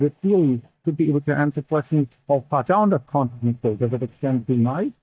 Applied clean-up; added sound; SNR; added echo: neural mask model DeepFilterNet 3.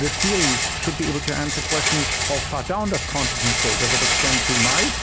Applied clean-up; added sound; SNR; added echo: none; Rattle; -4 dB; none.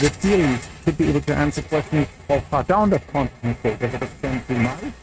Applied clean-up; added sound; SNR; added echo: neural mask model RNNoise.